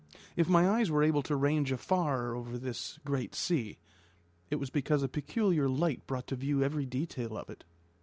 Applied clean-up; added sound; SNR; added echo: none; none; none; none.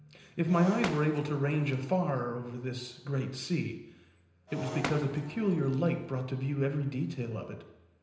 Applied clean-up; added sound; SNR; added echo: none; Shatter; 13 dB; reverberation time 0.9 s.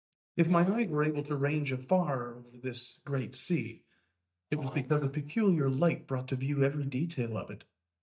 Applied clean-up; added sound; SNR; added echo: neural mask model DeepFilterNet 3.